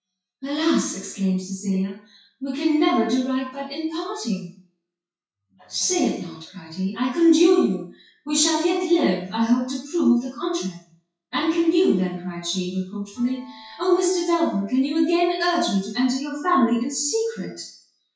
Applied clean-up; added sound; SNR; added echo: classical method WPE with log-MMSE.